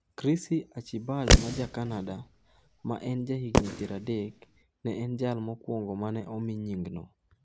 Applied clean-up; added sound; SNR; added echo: none; Fireworks; -4 dB; none.